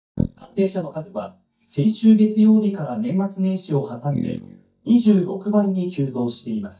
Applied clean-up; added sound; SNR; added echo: neural mask model DeepFilterNet 3.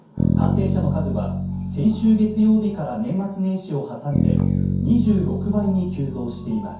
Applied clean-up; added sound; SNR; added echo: none; Bass guitar; 1 dB; reverberation time 0.6 s.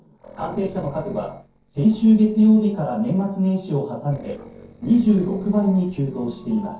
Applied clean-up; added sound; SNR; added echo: neural separator model SepFormer DNS4.